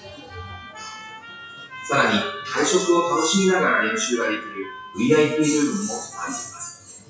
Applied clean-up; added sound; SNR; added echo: classical method WPE with log-MMSE.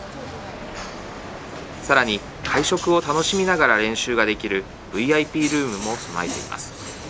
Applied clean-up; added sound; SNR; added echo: none; none; none; none.